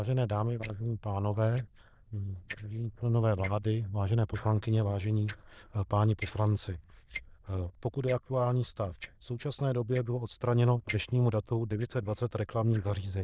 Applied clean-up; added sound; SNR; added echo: neural diffusion model UNIVERSE++.